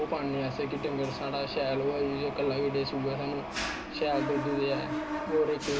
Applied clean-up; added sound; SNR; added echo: none; Mechanisms; 5 dB; reverberation time 0.2 s.